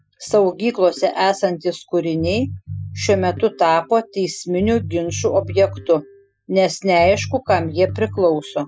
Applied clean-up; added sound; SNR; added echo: classical method Wiener filter.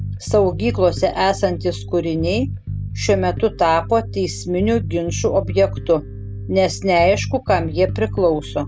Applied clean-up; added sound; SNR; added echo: none; Bass guitar; 8 dB; none.